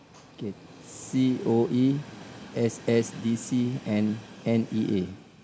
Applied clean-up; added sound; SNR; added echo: none; Train; 17 dB; none.